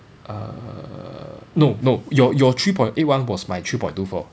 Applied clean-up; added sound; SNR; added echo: none; none; none; none.